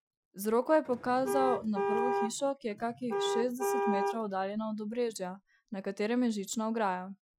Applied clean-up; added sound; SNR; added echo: classical method Wiener filter.